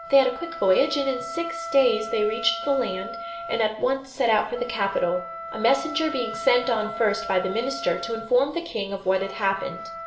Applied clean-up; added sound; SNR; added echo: none; Wind instrument, woodwind instrument; 11 dB; reverberation time 0.7 s.